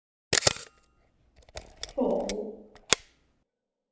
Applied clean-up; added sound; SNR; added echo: none; Camera; -4 dB; reverberation time 0.9 s.